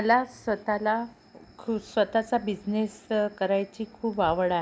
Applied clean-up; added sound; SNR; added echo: none; none; none; none.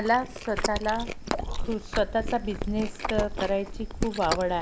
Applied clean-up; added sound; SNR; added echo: none; Chewing, mastication; 3 dB; none.